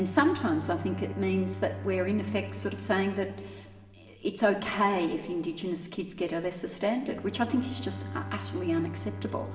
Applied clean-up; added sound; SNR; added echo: none; Bowed string instrument; 11 dB; reverberation time 2.1 s.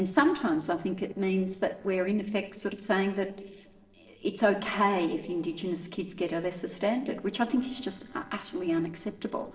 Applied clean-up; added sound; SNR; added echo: neural separator model SepFormer DNS4.